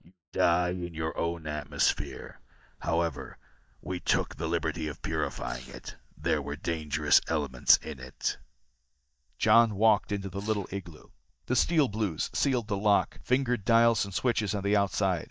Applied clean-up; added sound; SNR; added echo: neural mask model DeepFilterNet 3.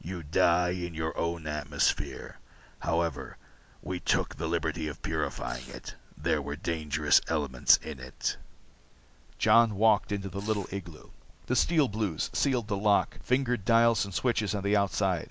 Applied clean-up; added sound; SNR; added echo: none; Domestic sounds, home sounds; 20 dB; none.